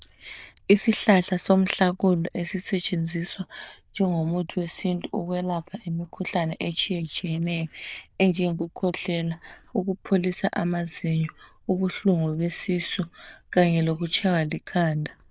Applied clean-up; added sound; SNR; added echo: neural diffusion model UNIVERSE++.